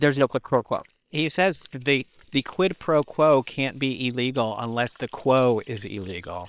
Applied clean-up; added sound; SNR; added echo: neural separator model SepFormer WHAM!.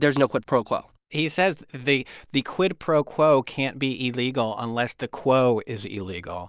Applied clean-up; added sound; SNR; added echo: none; none; none; none.